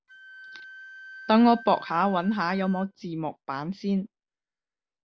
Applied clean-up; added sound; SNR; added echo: none; Wind instrument, woodwind instrument; 20 dB; none.